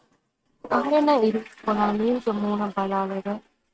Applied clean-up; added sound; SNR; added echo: neural mask model RNNoise.